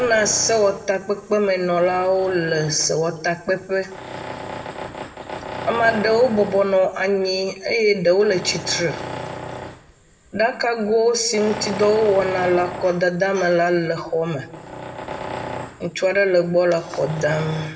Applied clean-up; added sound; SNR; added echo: none; Tools; 13 dB; reverberation time 0.9 s.